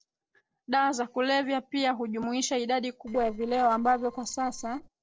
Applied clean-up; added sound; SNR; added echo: neural separator model SepFormer DNS4.